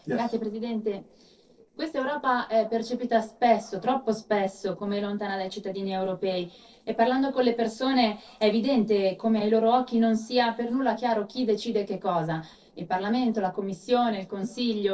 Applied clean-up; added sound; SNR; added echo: neural separator model SepFormer DNS4.